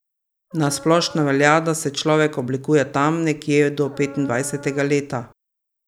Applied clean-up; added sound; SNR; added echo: none; Dog; 20 dB; none.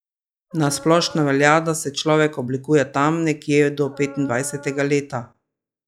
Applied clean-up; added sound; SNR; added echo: classical method log-MMSE.